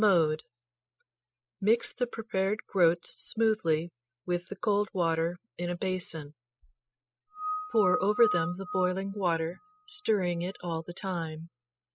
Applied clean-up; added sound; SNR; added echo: classical method spectral subtraction.